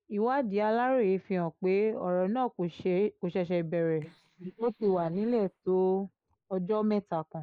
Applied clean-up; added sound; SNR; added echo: neural mask model Resemble Enhance denoiser.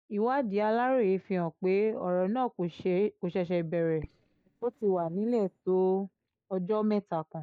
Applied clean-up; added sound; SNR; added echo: neural mask model DeepFilterNet 3.